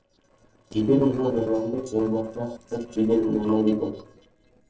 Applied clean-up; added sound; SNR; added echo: neural separator model SepFormer DNS4.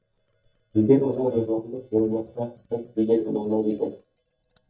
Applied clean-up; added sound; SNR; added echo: neural mask model DeepFilterNet 3.